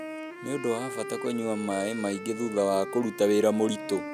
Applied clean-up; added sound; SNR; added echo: none; Wind instrument, woodwind instrument; 10 dB; none.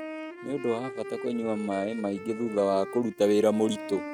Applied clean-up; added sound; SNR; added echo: neural mask model RNNoise.